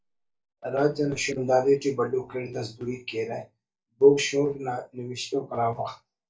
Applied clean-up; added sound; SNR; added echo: neural mask model DeepFilterNet 3.